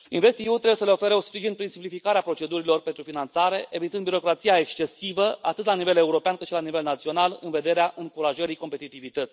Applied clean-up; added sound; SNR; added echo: none; none; none; none.